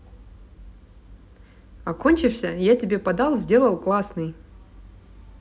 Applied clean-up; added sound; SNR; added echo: none; none; none; none.